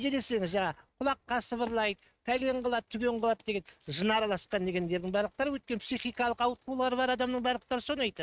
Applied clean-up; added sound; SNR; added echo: neural mask model RNNoise.